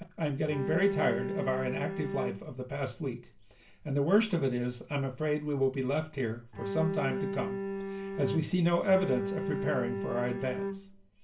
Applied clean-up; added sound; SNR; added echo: none; Bowed string instrument; 4 dB; reverberation time 0.2 s.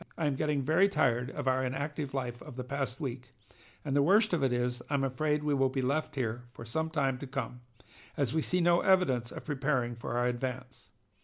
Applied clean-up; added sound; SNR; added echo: none; none; none; none.